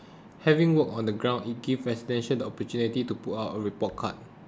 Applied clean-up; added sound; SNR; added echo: none; none; none; none.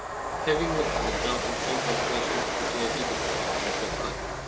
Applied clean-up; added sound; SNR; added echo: none; Train; -4 dB; reverberation time 0.2 s.